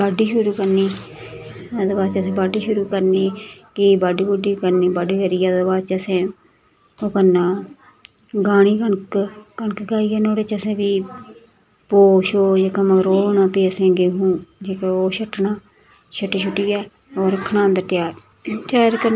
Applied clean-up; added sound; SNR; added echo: none; none; none; none.